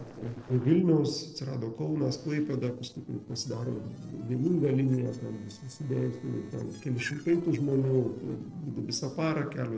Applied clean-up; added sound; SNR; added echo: neural separator model SepFormer DNS4.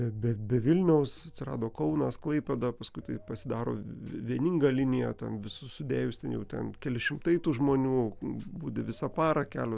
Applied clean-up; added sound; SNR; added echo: none; none; none; none.